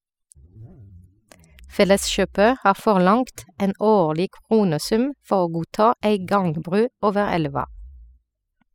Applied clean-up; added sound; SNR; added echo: classical method spectral subtraction.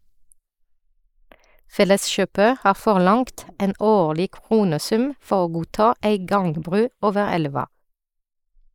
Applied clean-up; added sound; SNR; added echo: neural mask model Resemble Enhance denoiser.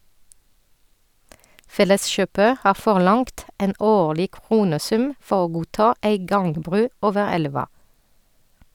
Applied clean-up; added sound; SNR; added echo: none; none; none; none.